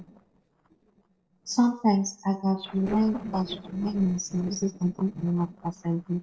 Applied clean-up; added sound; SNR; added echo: neural separator model SepFormer DNS4.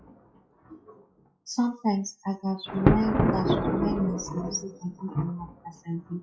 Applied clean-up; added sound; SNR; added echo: classical method WPE with log-MMSE.